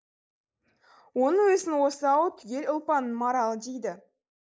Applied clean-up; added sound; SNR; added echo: neural mask model Resemble Enhance denoiser.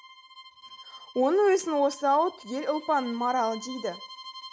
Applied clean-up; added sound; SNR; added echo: none; Bowed string instrument; 18 dB; none.